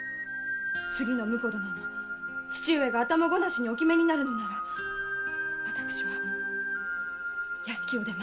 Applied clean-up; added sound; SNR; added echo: none; none; none; none.